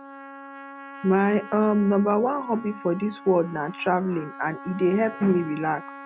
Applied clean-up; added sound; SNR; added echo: none; Trumpet; 16 dB; none.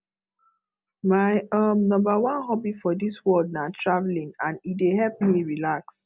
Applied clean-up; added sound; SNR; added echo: none; none; none; none.